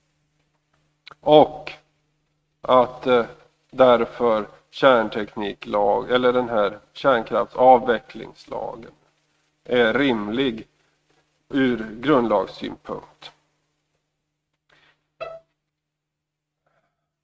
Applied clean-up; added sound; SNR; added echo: neural mask model RNNoise.